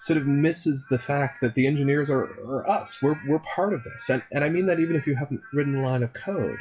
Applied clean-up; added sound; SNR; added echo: classical method WPE with log-MMSE.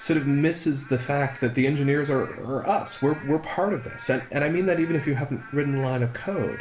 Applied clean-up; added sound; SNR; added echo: none; Rain / Frog; 19 dB; reverberation time 0.4 s.